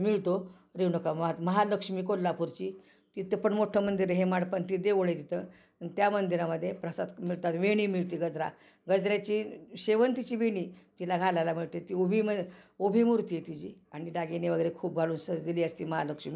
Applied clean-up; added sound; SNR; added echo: none; none; none; none.